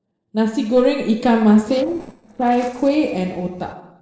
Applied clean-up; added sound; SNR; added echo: neural separator model SepFormer DNS4.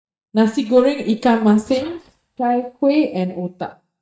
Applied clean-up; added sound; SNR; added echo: neural mask model DeepFilterNet 3.